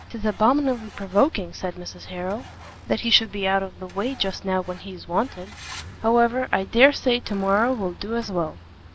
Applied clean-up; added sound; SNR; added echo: none; Truck; 19 dB; none.